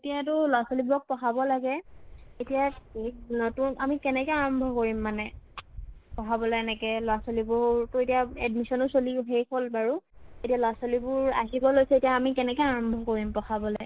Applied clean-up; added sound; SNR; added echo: neural mask model DeepFilterNet 3.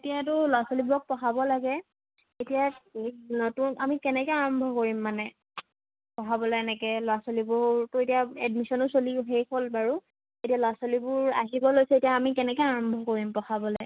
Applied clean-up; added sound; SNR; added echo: none; none; none; none.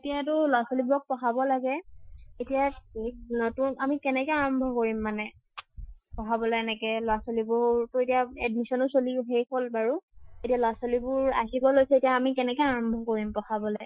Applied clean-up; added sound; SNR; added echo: classical method Wiener filter.